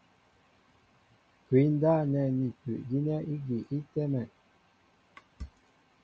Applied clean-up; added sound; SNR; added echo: none; none; none; none.